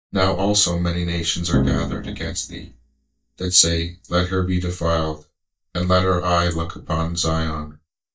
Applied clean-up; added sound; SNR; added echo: neural mask model DeepFilterNet 3.